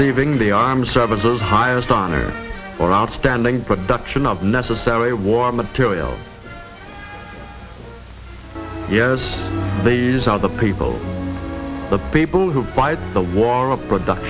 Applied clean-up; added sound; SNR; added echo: none; none; none; none.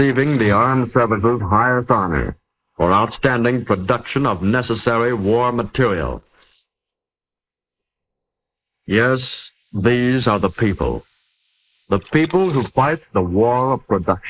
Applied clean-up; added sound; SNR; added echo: neural mask model Resemble Enhance denoiser.